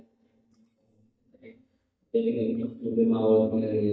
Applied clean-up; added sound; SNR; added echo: neural mask model DeepFilterNet 3.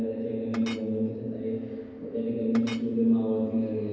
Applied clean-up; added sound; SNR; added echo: none; Chink, clink; 20 dB; reverberation time 2.2 s.